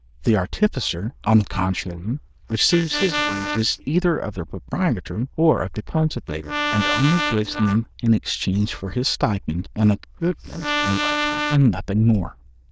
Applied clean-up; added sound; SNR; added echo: neural diffusion model UNIVERSE++.